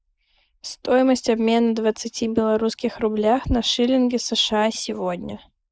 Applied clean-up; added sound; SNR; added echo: neural mask model Resemble Enhance denoiser.